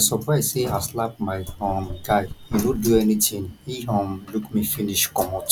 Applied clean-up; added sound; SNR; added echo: none; Knock; 15 dB; none.